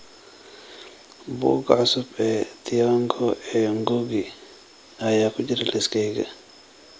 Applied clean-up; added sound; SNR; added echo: none; none; none; none.